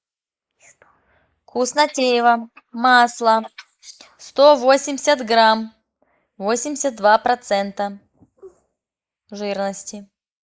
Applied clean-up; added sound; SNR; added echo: neural mask model Resemble Enhance denoiser.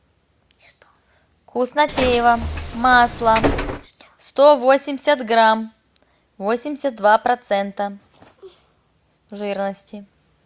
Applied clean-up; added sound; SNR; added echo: none; Bus; 4 dB; none.